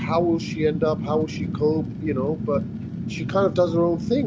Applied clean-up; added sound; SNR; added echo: none; Fire; 4 dB; none.